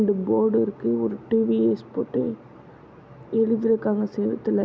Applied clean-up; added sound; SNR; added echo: none; none; none; none.